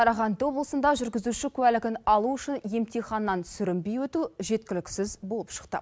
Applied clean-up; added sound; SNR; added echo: none; none; none; none.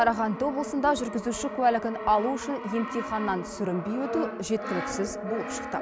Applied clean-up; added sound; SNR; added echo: none; Brass instrument; 8 dB; none.